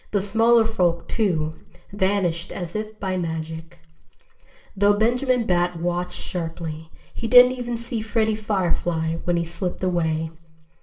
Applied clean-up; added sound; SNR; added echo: none; none; none; reverberation time 0.4 s.